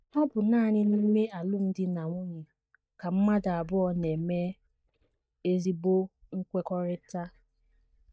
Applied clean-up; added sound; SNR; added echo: neural mask model DeepFilterNet 3.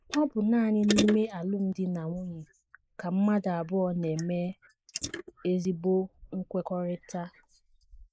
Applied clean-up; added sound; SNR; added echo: neural mask model Resemble Enhance denoiser.